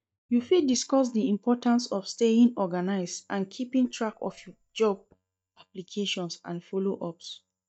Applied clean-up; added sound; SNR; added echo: neural mask model DeepFilterNet 3.